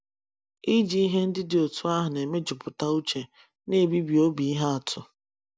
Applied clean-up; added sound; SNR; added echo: none; none; none; none.